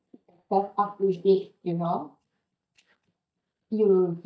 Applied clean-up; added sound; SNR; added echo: neural mask model DeepFilterNet 3.